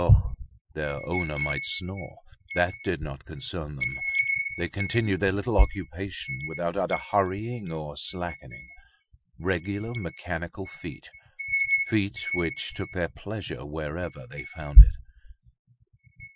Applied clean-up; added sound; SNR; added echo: classical method Wiener filter.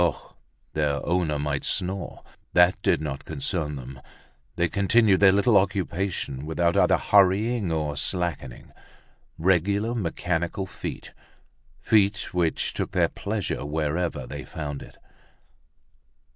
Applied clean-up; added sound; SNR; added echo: none; none; none; none.